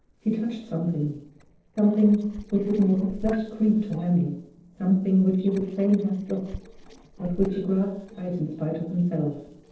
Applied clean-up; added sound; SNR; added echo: neural separator model SepFormer DNS4.